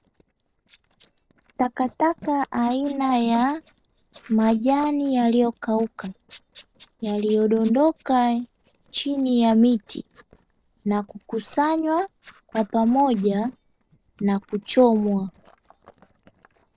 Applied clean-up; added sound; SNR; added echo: neural separator model SepFormer DNS4.